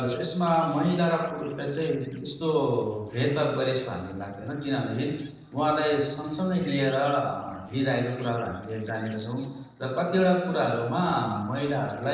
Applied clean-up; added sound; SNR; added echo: neural separator model SepFormer DNS4.